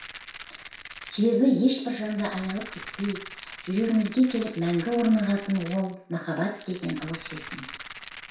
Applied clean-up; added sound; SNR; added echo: none; Rattle; 16 dB; reverberation time 0.6 s.